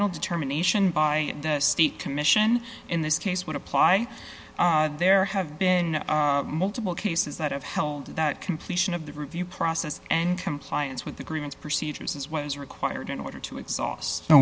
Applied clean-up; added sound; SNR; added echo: none; none; none; none.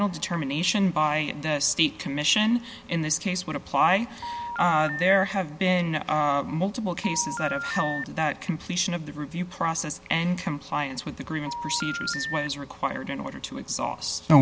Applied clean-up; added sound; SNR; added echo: none; Telephone; 8 dB; none.